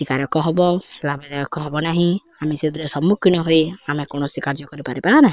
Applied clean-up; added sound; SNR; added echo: neural separator model SepFormer WHAM!.